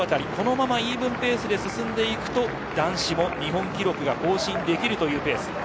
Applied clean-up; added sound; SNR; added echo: none; none; none; none.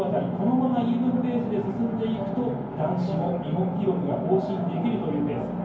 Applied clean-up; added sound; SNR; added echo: none; Wind instrument, woodwind instrument; 13 dB; reverberation time 0.9 s.